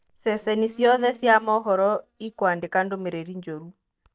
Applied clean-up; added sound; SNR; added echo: neural mask model DeepFilterNet 3.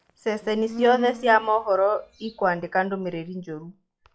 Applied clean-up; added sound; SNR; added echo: classical method log-MMSE.